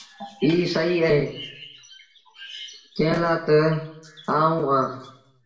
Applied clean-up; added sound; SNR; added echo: none; none; none; reverberation time 0.7 s.